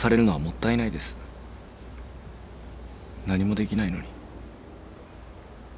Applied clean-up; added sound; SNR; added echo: none; none; none; none.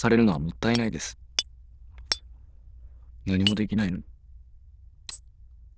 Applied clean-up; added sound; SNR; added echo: neural diffusion model UNIVERSE++.